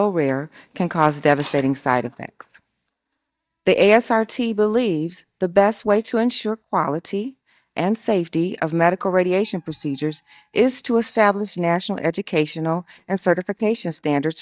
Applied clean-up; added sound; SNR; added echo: neural mask model DeepFilterNet 3.